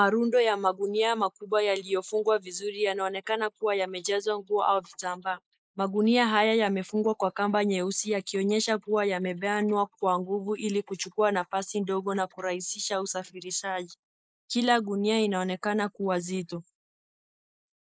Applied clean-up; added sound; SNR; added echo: neural mask model Resemble Enhance denoiser.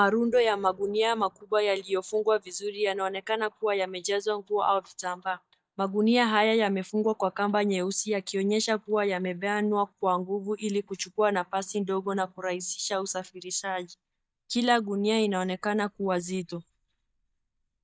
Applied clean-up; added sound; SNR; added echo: neural mask model DeepFilterNet 3.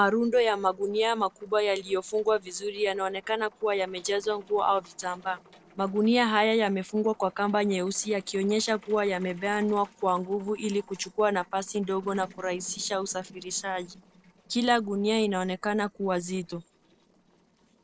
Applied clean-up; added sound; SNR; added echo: neural separator model SepFormer DNS4.